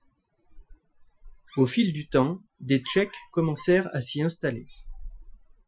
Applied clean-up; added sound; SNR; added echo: classical method Wiener filter.